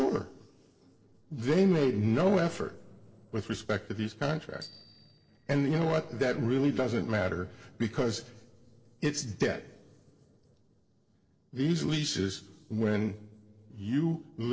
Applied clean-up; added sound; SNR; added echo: neural separator model SepFormer DNS4.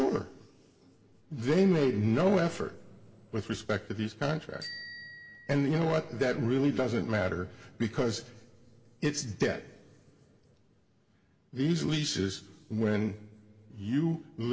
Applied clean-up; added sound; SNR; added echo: none; Bicycle bell; 18 dB; reverberation time 1.4 s.